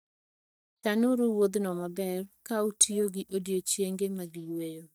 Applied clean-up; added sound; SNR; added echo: neural mask model DeepFilterNet 3.